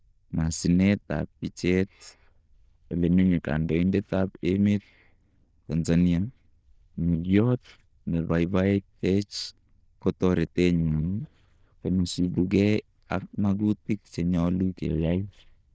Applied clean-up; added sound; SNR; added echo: neural diffusion model UNIVERSE++.